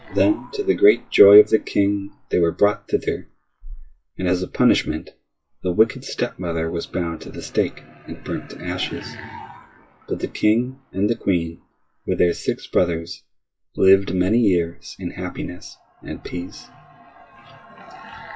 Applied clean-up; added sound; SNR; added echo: classical method WPE with log-MMSE.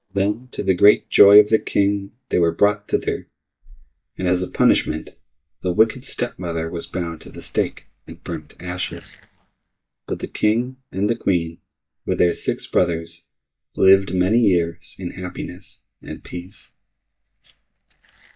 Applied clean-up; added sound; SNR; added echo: neural mask model DeepFilterNet 3.